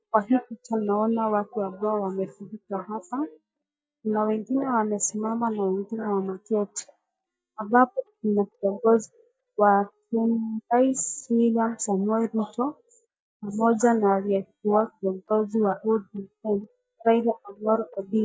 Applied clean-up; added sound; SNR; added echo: neural mask model DeepFilterNet 3.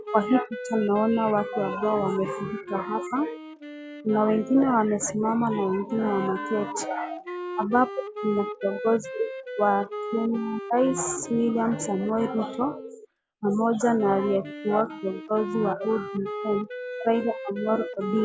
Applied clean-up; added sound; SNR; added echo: none; Wind instrument, woodwind instrument; 10 dB; none.